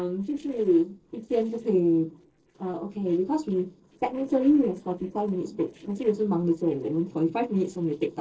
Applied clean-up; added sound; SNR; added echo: neural separator model SepFormer DNS4.